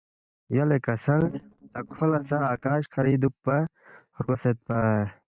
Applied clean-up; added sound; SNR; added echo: neural mask model DeepFilterNet 3.